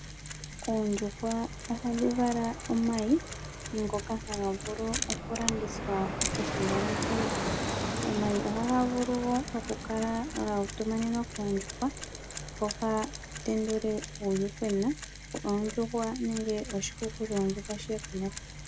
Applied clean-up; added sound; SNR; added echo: none; Fixed-wing aircraft, airplane + Mechanisms; 5 dB; none.